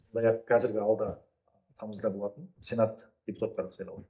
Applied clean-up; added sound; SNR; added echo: neural mask model DeepFilterNet 3.